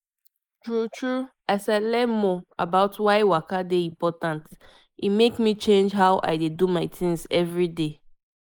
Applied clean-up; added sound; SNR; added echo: neural mask model Resemble Enhance denoiser.